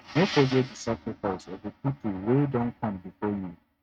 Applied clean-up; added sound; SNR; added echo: neural mask model RNNoise.